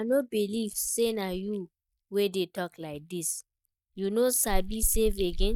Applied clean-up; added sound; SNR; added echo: neural mask model DeepFilterNet 3.